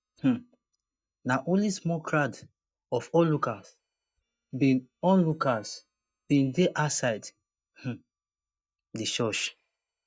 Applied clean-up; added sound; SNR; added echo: neural mask model DeepFilterNet 3.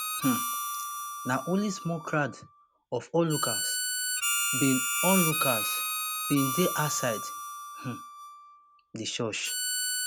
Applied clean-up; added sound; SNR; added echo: none; Harmonica; 1 dB; none.